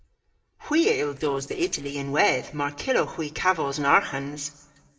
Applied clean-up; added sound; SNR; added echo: neural separator model SepFormer DNS4.